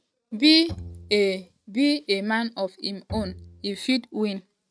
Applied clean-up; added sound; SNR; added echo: neural mask model RNNoise.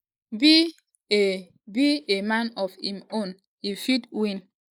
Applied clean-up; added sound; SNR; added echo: neural mask model Resemble Enhance denoiser.